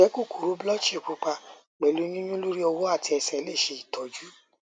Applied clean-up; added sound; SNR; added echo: none; none; none; none.